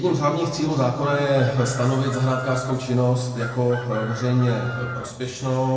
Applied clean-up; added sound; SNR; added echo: none; Chicken, rooster; 14 dB; reverberation time 2.0 s.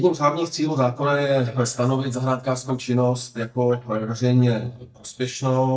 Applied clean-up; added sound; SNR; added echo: neural mask model DeepFilterNet 3.